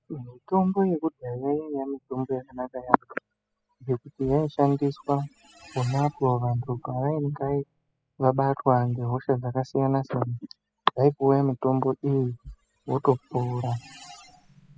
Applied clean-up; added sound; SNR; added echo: classical method spectral subtraction.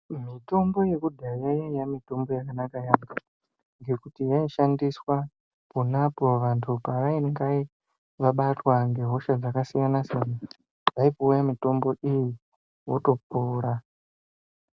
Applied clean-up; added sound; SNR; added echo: none; none; none; none.